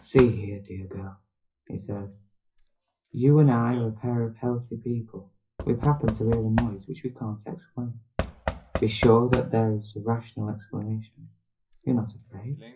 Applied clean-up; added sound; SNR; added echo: classical method WPE with log-MMSE.